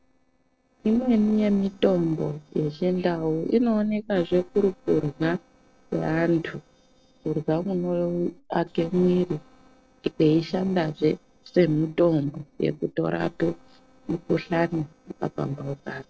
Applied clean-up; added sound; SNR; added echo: neural separator model SepFormer DNS4.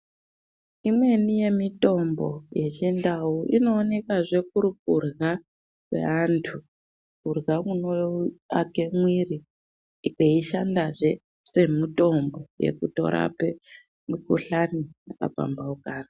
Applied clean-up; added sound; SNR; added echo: none; none; none; none.